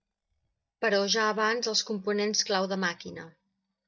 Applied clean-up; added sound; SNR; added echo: neural mask model DeepFilterNet 3.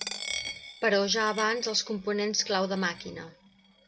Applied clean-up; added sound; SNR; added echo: none; Coin (dropping); 12 dB; none.